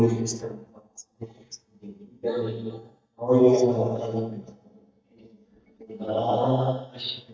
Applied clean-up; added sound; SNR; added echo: neural mask model DeepFilterNet 3.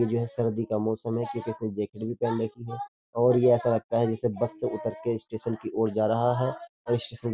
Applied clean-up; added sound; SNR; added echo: none; none; none; none.